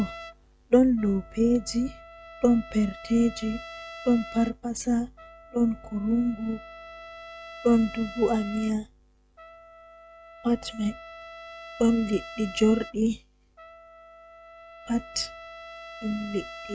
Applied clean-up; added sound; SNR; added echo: none; Trumpet; 16 dB; none.